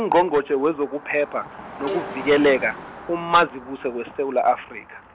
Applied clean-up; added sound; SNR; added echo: none; Bowed string instrument + Car passing by; 15 dB; none.